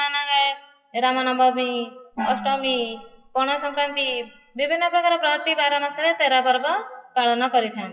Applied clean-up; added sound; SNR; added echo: classical method WPE with log-MMSE.